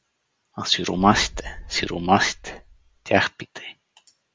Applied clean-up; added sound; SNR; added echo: none; Boom; 15 dB; none.